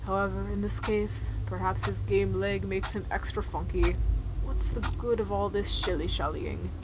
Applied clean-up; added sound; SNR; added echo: none; Clock; 0 dB; none.